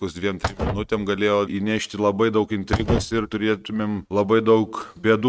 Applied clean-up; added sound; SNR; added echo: neural mask model RNNoise.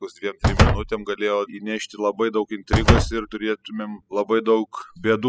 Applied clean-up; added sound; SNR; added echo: classical method spectral subtraction.